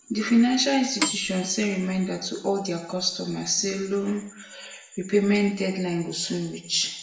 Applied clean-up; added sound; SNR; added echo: none; Microwave oven / Bell; 6 dB; reverberation time 0.7 s.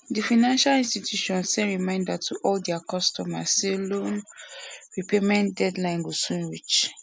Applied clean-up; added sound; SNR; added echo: none; none; none; none.